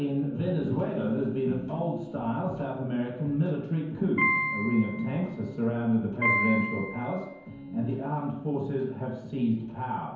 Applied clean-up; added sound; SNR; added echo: none; Piano; 3 dB; reverberation time 0.9 s.